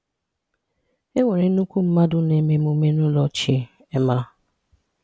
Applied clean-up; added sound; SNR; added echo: none; none; none; none.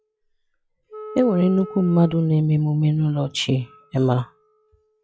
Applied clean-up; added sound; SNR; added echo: classical method log-MMSE.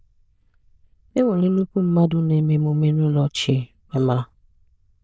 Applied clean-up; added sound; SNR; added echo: neural diffusion model UNIVERSE++.